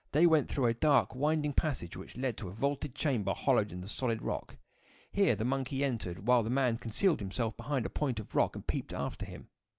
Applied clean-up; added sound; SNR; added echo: none; none; none; none.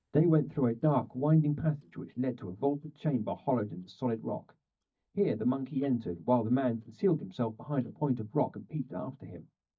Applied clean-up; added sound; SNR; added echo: neural mask model DeepFilterNet 3.